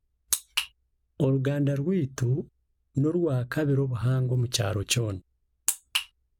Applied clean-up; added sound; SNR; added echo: none; none; none; none.